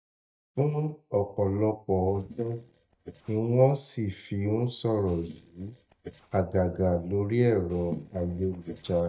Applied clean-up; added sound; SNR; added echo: neural mask model DeepFilterNet 3.